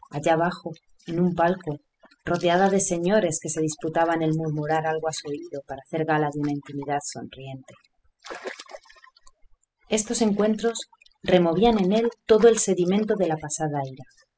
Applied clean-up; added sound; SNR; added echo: classical method spectral subtraction.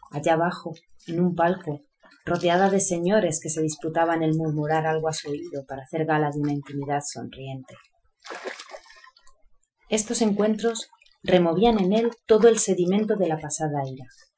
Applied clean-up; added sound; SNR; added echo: classical method Wiener filter.